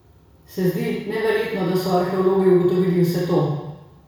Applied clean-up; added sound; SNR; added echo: none; none; none; reverberation time 1.1 s.